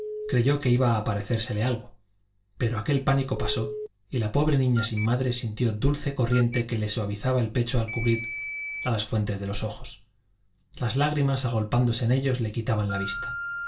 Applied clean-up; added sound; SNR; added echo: none; Telephone; 14 dB; reverberation time 0.2 s.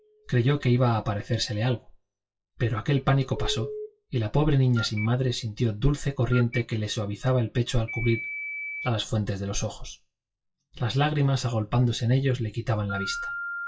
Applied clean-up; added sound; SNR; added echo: classical method WPE with log-MMSE.